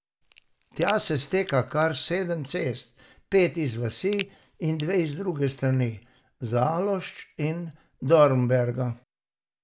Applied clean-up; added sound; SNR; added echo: none; Crack; 11 dB; none.